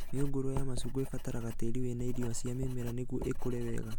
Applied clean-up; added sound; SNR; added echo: none; Writing; -3 dB; none.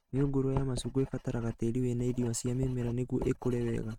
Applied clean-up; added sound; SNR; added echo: neural mask model RNNoise.